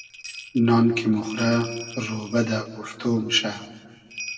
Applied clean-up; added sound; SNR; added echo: none; Bell; 17 dB; reverberation time 1.2 s.